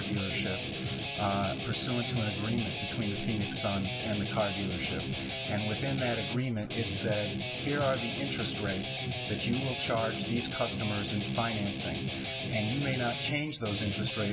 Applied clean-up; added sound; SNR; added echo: none; Guitar; -1 dB; reverberation time 0.8 s.